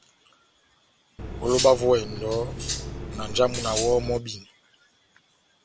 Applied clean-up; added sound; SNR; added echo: none; Cutlery, silverware; 5 dB; none.